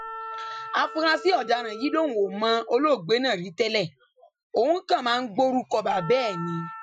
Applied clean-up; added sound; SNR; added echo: classical method Wiener filter.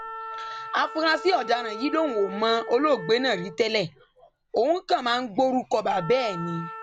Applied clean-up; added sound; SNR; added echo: none; Wind instrument, woodwind instrument; 13 dB; none.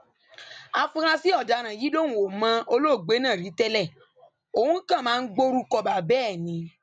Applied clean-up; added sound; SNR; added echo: none; none; none; none.